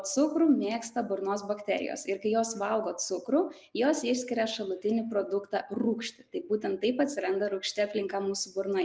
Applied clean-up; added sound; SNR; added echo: none; none; none; none.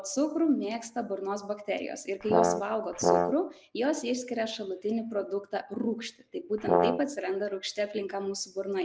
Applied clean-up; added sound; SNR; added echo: none; Brass instrument; -4 dB; none.